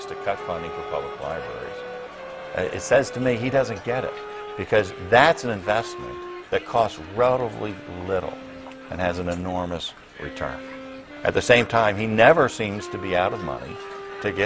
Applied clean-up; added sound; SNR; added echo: none; Wind instrument, woodwind instrument + Crowd; 13 dB; none.